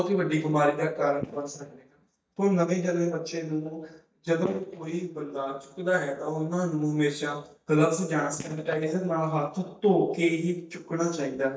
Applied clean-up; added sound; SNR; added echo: neural mask model DeepFilterNet 3.